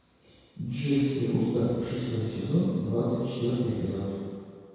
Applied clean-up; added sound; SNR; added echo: none; none; none; reverberation time 1.9 s.